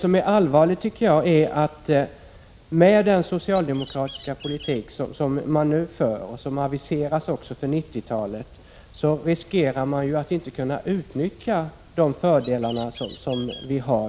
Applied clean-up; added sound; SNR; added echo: none; Bird; 18 dB; none.